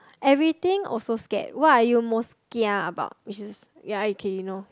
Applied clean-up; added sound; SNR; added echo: none; none; none; none.